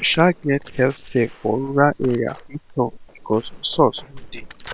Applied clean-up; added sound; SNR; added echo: neural separator model SepFormer WHAM!.